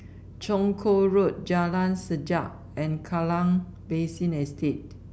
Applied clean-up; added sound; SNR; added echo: none; none; none; none.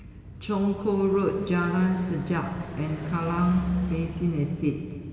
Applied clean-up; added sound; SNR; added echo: none; Car passing by; 15 dB; reverberation time 2.8 s.